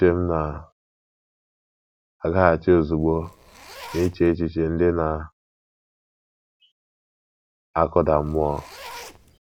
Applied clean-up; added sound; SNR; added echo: none; Zipper (clothing); 18 dB; none.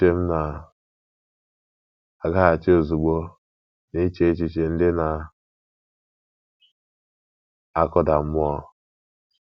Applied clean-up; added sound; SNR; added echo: none; none; none; none.